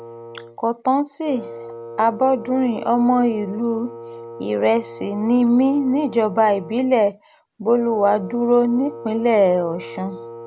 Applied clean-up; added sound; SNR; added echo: none; Wind instrument, woodwind instrument; 15 dB; none.